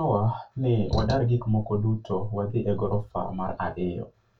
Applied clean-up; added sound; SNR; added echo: none; none; none; reverberation time 0.2 s.